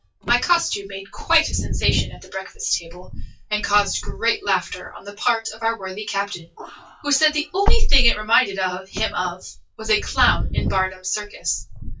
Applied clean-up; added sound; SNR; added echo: classical method WPE with log-MMSE.